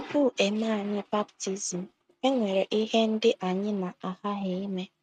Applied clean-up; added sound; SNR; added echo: neural mask model RNNoise.